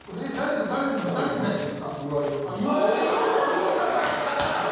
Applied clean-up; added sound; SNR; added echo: none; Walk, footsteps; 19 dB; reverberation time 1.2 s.